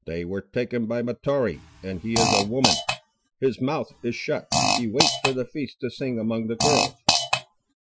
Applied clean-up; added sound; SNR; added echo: classical method Wiener filter.